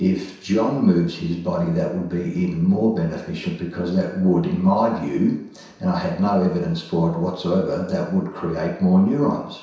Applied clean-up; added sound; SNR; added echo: none; none; none; reverberation time 0.7 s.